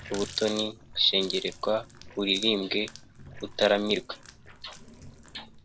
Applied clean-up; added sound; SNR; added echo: none; Water tap, faucet; 16 dB; none.